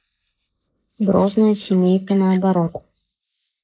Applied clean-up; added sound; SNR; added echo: neural mask model Resemble Enhance denoiser.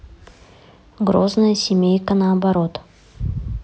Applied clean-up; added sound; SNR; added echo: none; none; none; none.